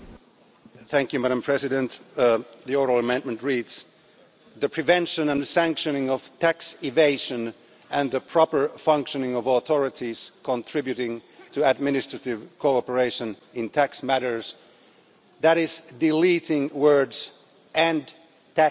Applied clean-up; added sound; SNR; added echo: none; none; none; none.